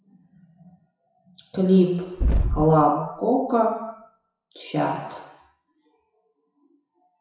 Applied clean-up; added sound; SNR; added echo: classical method WPE with log-MMSE.